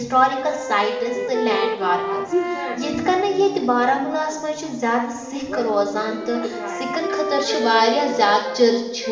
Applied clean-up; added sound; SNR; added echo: none; Wind instrument, woodwind instrument; 7 dB; reverberation time 1.1 s.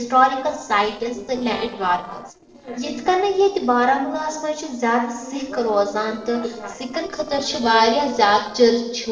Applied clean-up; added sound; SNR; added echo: neural separator model SepFormer DNS4.